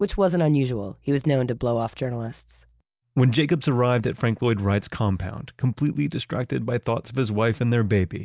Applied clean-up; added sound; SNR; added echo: none; none; none; none.